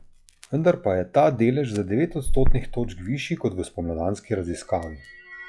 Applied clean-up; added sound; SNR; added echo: classical method log-MMSE.